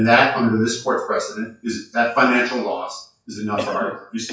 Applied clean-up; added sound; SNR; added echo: classical method WPE with log-MMSE.